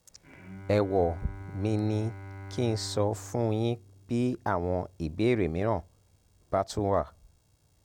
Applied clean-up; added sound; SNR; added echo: none; Bowed string instrument; 16 dB; none.